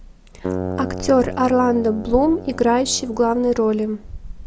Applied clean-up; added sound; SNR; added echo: none; Keyboard (musical); 11 dB; none.